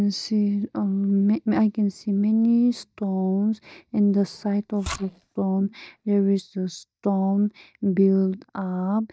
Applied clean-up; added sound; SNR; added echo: neural mask model DeepFilterNet 3.